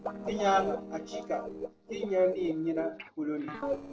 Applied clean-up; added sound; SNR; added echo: neural separator model SepFormer DNS4.